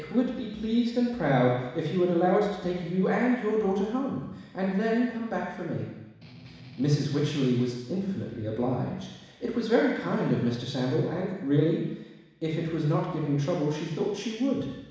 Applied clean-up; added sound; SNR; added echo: none; Strum; 18 dB; reverberation time 1.1 s.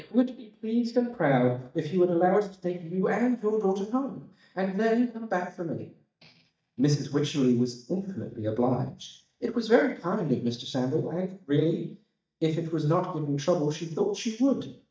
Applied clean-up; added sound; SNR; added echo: neural mask model DeepFilterNet 3.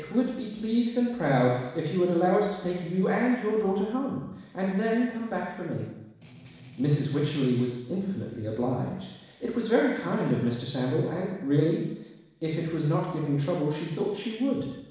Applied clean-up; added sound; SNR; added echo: neural separator model SepFormer DNS4.